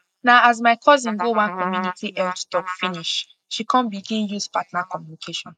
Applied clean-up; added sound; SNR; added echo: neural mask model Resemble Enhance denoiser.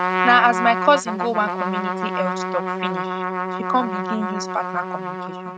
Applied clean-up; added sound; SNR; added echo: neural mask model RNNoise.